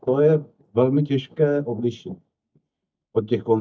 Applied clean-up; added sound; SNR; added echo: neural mask model DeepFilterNet 3.